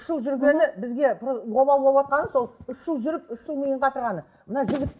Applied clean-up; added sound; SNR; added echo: none; none; none; none.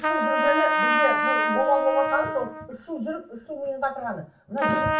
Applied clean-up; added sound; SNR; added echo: none; Trumpet; -1 dB; reverberation time 0.2 s.